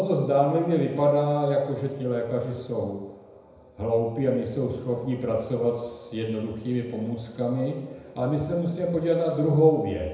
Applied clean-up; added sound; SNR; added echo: none; none; none; reverberation time 1.0 s.